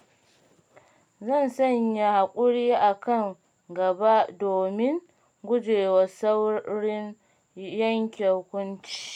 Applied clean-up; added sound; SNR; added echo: none; none; none; none.